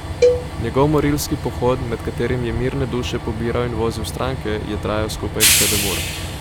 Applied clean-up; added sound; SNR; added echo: none; Cowbell + Train; 0 dB; none.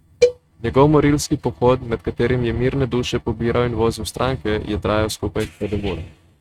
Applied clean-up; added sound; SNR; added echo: neural mask model RNNoise.